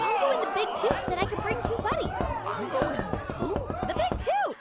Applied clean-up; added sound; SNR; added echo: none; Crowd + Knock; 0 dB; none.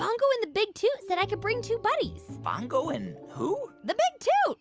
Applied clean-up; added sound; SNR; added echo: none; none; none; none.